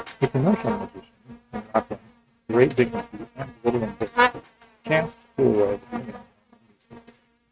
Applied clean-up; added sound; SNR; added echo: neural mask model RNNoise.